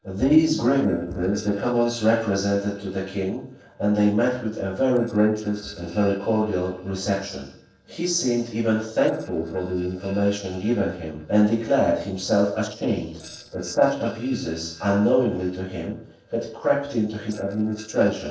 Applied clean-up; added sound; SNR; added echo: neural separator model SepFormer DNS4.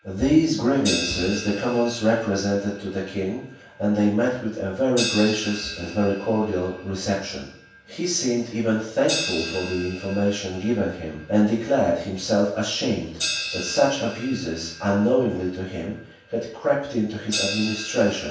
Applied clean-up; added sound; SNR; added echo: none; Crash cymbal; 11 dB; reverberation time 0.7 s.